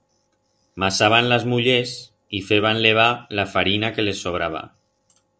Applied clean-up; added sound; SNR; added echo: none; none; none; none.